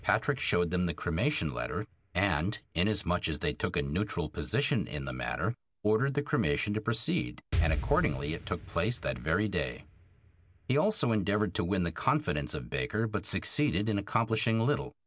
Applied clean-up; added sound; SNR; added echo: none; Explosion; 13 dB; none.